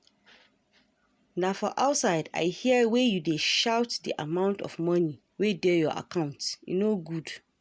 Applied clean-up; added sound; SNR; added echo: none; none; none; none.